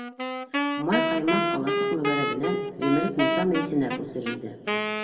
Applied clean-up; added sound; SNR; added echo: none; Wind instrument, woodwind instrument; 0 dB; reverberation time 2.0 s.